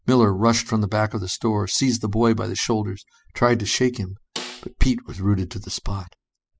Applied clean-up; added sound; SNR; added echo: classical method spectral subtraction.